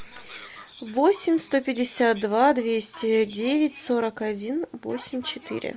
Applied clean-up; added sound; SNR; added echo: none; none; none; none.